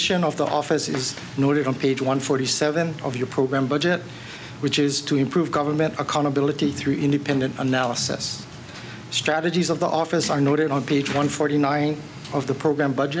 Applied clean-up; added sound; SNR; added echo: none; none; none; none.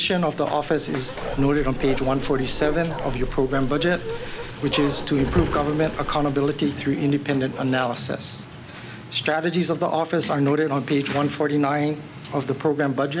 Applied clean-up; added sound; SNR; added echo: none; Bark; 9 dB; none.